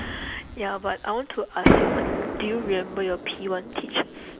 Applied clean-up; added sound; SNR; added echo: none; Fireworks; -2 dB; none.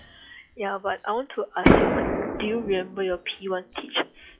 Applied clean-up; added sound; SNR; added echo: classical method log-MMSE.